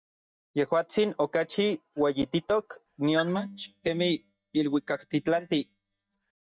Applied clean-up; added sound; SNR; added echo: neural mask model DeepFilterNet 3.